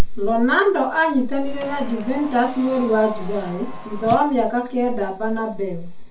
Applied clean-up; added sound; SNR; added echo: none; Car; 16 dB; reverberation time 0.2 s.